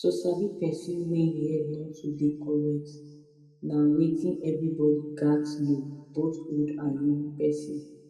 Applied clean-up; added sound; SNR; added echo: none; none; none; reverberation time 1.3 s.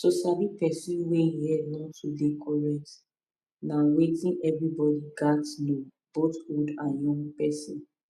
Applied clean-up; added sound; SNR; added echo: none; none; none; none.